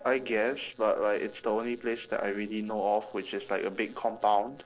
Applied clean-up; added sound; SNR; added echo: neural separator model SepFormer DNS4.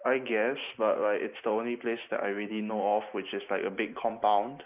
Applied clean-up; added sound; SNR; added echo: neural mask model Resemble Enhance denoiser.